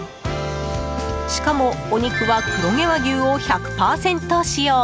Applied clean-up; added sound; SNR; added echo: none; none; none; none.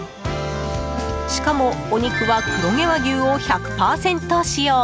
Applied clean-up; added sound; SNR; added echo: none; Wind instrument, woodwind instrument; 18 dB; none.